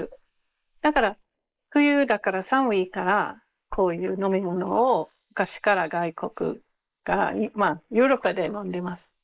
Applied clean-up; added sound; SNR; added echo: neural mask model Resemble Enhance denoiser.